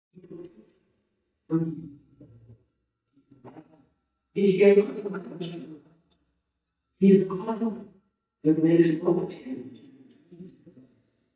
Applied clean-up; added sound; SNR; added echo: neural mask model DeepFilterNet 3.